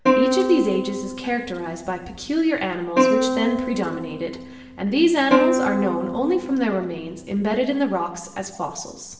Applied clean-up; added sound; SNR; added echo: none; Plucked string instrument; 0 dB; reverberation time 1.4 s.